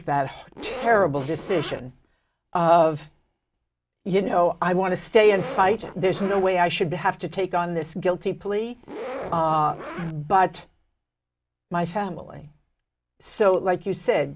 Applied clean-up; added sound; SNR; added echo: none; Zipper (clothing); 12 dB; none.